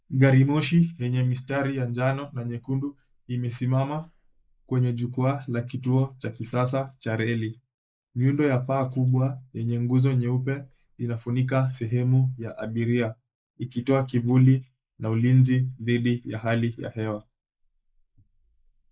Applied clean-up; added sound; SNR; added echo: neural mask model Resemble Enhance denoiser.